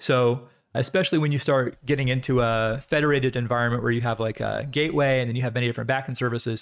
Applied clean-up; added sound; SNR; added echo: neural mask model RNNoise.